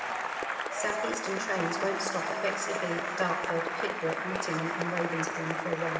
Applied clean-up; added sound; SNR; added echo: none; Applause / Cheering; 0 dB; reverberation time 2.6 s.